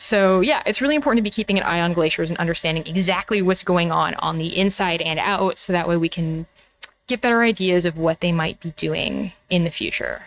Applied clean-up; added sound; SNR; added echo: neural mask model RNNoise.